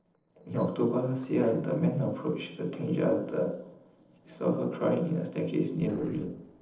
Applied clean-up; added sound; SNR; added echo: neural separator model SepFormer DNS4.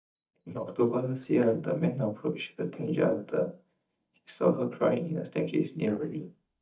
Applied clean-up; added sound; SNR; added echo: neural mask model DeepFilterNet 3.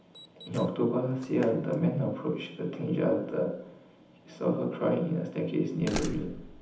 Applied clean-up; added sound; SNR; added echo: none; Slam; 16 dB; reverberation time 0.8 s.